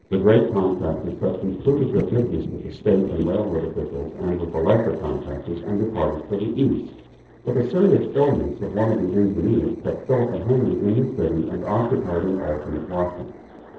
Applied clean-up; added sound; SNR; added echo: neural separator model SepFormer DNS4.